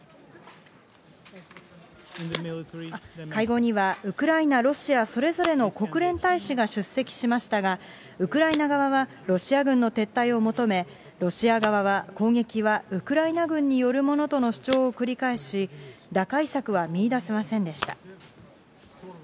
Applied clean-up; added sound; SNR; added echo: none; Telephone; 20 dB; none.